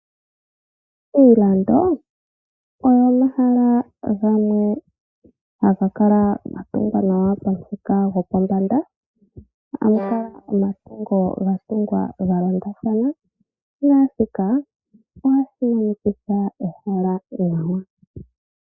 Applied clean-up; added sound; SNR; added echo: neural mask model DeepFilterNet 3.